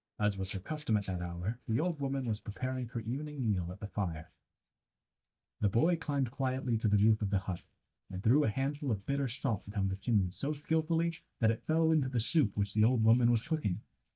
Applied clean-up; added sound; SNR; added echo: neural mask model DeepFilterNet 3.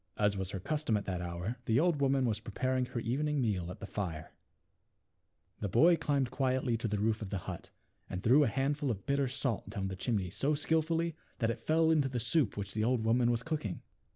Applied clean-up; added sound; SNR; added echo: none; none; none; none.